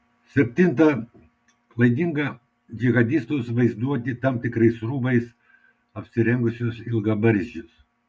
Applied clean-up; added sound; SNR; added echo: none; none; none; none.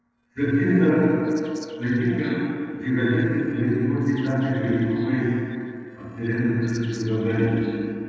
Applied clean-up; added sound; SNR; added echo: neural separator model SepFormer DNS4.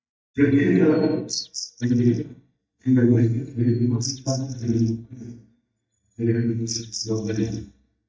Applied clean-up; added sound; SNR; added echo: neural mask model DeepFilterNet 3.